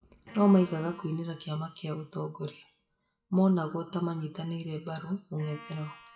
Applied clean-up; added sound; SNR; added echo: classical method WPE with log-MMSE.